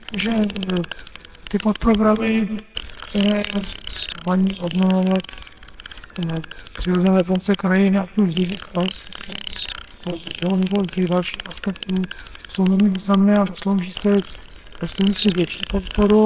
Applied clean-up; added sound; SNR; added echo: neural separator model SepFormer WHAMR!.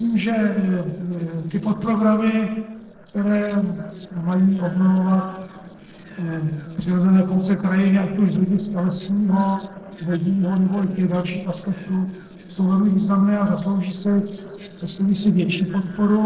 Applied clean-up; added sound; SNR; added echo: neural separator model SepFormer DNS4.